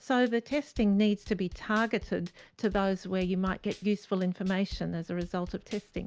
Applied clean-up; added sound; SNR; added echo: none; Drum kit; 18 dB; none.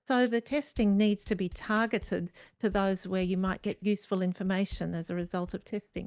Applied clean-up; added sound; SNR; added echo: neural mask model DeepFilterNet 3.